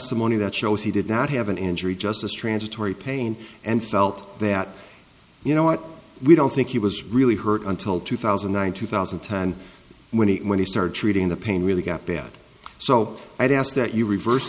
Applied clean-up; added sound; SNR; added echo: none; none; none; none.